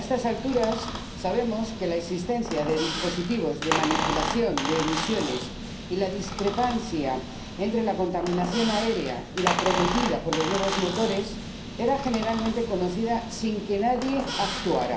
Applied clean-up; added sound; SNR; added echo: none; Squeak; 5 dB; reverberation time 0.6 s.